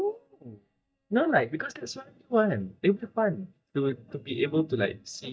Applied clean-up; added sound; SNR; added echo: neural mask model DeepFilterNet 3.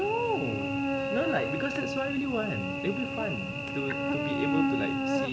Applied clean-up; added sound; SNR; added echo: none; Cricket / Buzz; -2 dB; none.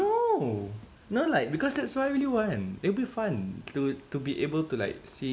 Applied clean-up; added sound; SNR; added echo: none; none; none; none.